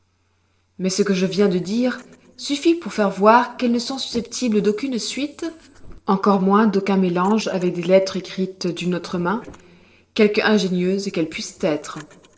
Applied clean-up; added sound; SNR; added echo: neural separator model SepFormer DNS4.